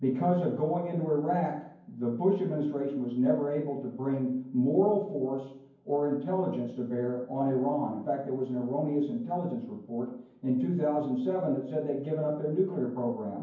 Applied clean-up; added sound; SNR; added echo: none; none; none; reverberation time 0.9 s.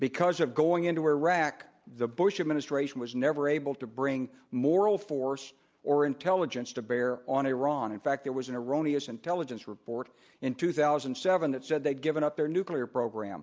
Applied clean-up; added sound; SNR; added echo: none; none; none; none.